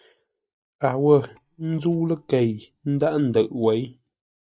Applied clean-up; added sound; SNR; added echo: neural mask model DeepFilterNet 3.